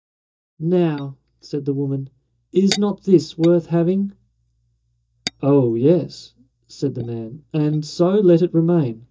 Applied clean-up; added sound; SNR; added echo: neural mask model DeepFilterNet 3.